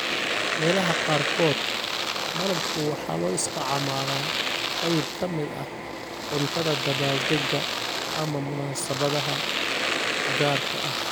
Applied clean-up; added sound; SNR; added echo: none; Domestic sounds, home sounds; -1 dB; none.